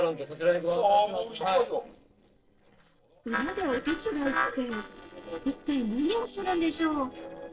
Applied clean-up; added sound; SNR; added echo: neural separator model SepFormer DNS4.